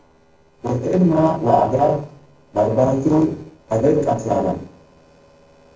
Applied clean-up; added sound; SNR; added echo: neural separator model SepFormer DNS4.